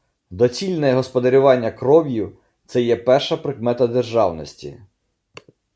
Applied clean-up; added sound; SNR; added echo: none; none; none; none.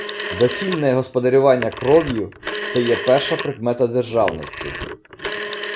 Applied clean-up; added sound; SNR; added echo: none; Telephone; 8 dB; none.